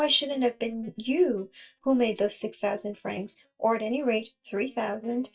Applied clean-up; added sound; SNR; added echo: neural mask model DeepFilterNet 3.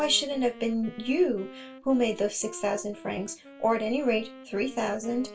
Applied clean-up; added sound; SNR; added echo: none; Wind instrument, woodwind instrument; 18 dB; reverberation time 0.2 s.